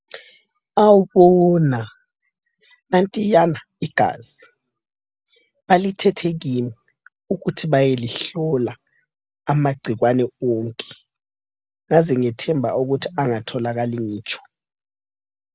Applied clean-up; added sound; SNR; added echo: none; none; none; none.